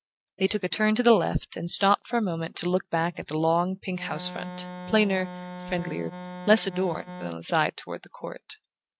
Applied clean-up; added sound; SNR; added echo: neural mask model RNNoise.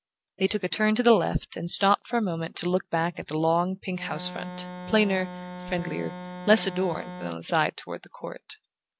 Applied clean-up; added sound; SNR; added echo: none; Organ; 10 dB; none.